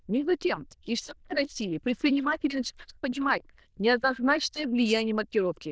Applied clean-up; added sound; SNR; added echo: neural diffusion model UNIVERSE++.